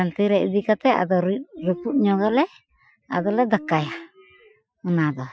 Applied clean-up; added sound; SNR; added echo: classical method Wiener filter.